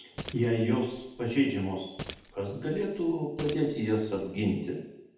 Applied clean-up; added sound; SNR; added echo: none; Keys jangling; 16 dB; reverberation time 0.8 s.